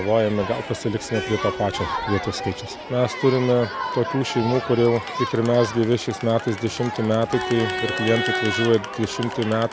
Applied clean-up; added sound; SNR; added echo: none; Crowd; 7 dB; none.